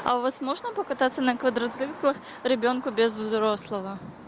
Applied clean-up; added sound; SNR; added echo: none; none; none; none.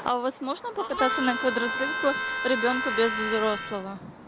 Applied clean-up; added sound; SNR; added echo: none; Harmonica; 2 dB; none.